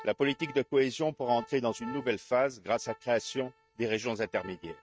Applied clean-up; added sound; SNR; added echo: neural mask model RNNoise.